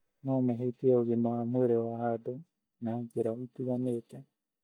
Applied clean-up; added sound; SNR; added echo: neural mask model DeepFilterNet 3.